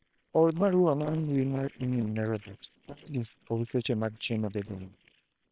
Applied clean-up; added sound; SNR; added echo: neural separator model SepFormer WHAM!.